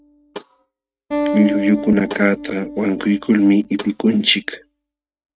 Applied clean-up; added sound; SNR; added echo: neural mask model RNNoise.